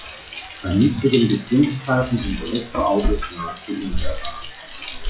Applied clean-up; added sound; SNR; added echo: classical method WPE with log-MMSE.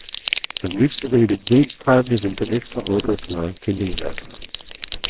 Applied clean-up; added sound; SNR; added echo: neural separator model SepFormer WHAMR!.